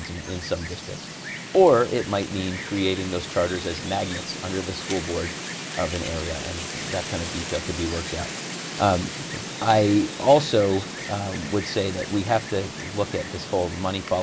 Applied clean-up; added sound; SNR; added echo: none; Wind; 9 dB; none.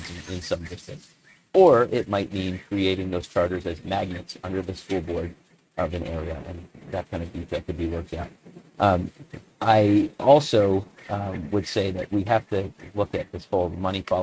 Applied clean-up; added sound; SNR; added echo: neural mask model RNNoise.